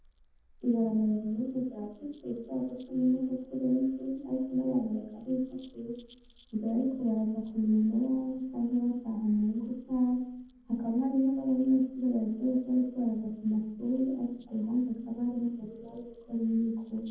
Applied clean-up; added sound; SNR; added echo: neural separator model SepFormer DNS4.